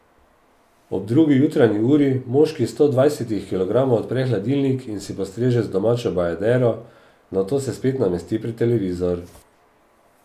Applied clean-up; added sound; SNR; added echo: none; none; none; none.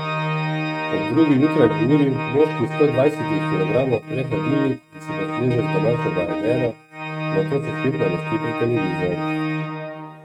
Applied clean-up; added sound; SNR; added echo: neural mask model RNNoise.